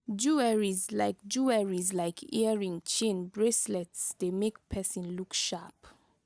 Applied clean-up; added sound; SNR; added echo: none; none; none; none.